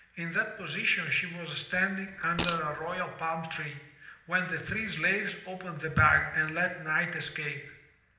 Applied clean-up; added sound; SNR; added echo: none; Fart; 6 dB; reverberation time 0.8 s.